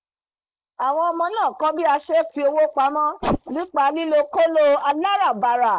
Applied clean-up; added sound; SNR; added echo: neural mask model Resemble Enhance denoiser.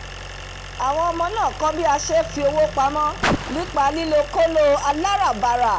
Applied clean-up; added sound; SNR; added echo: none; Car + Idling; 10 dB; none.